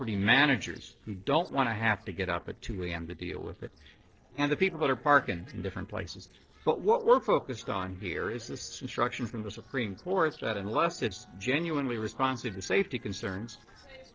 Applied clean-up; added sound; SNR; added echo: neural separator model SepFormer DNS4.